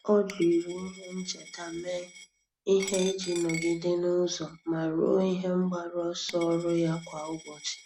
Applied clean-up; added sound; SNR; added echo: none; Coin (dropping); 16 dB; none.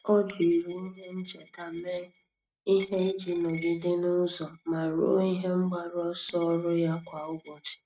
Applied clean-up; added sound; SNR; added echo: neural mask model RNNoise.